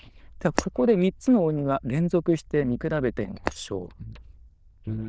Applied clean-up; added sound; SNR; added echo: neural diffusion model UNIVERSE++.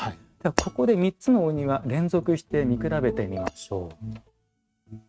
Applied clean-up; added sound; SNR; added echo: neural mask model RNNoise.